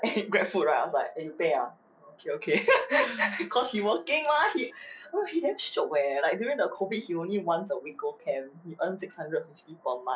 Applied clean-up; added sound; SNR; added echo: none; none; none; none.